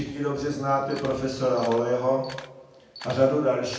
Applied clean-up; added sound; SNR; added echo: none; Camera; 20 dB; reverberation time 0.9 s.